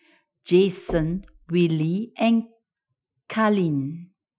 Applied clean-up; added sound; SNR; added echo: classical method Wiener filter.